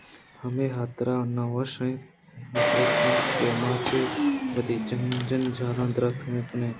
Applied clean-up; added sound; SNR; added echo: none; Engine; 1 dB; none.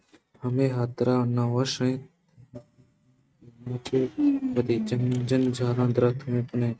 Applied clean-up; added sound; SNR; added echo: neural mask model RNNoise.